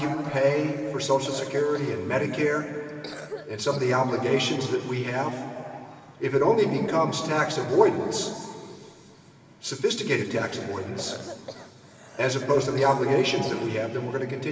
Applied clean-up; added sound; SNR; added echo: none; Cough; 17 dB; reverberation time 2.8 s.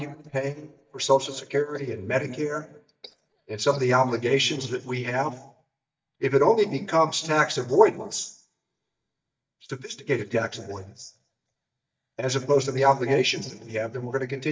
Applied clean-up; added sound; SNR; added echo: neural mask model DeepFilterNet 3.